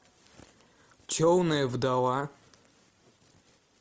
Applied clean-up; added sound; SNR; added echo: none; none; none; none.